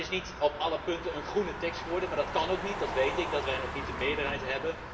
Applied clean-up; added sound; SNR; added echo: none; Motor vehicle (road); 6 dB; reverberation time 0.9 s.